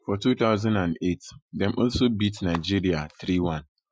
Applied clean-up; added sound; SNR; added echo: classical method Wiener filter.